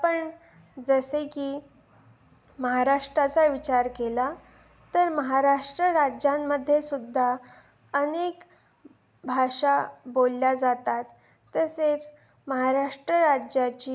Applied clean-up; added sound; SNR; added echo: none; none; none; none.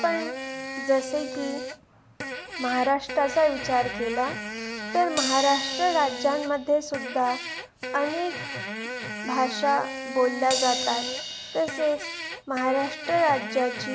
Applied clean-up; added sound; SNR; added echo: none; Crash cymbal + Fart; 6 dB; none.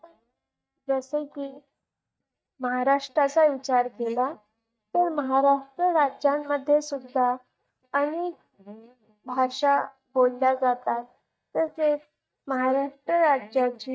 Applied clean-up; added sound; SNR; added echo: neural mask model DeepFilterNet 3.